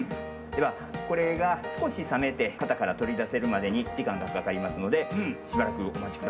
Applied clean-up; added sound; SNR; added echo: none; none; none; reverberation time 1.9 s.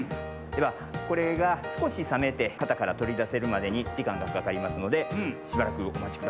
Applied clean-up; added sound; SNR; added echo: none; none; none; none.